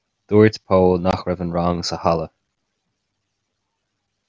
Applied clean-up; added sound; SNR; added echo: none; none; none; none.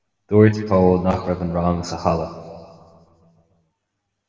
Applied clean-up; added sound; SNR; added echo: none; none; none; reverberation time 1.8 s.